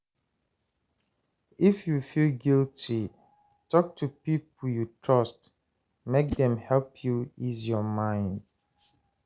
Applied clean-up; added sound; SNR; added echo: none; Whoosh, swoosh, swish; 15 dB; none.